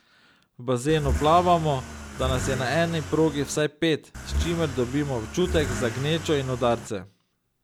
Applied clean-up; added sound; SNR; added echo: none; Accelerating, revving, vroom / Car; 7 dB; none.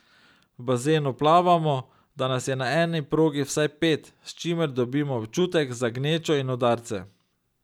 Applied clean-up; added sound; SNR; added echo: none; none; none; none.